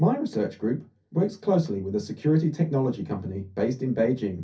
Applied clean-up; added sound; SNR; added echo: none; none; none; reverberation time 0.3 s.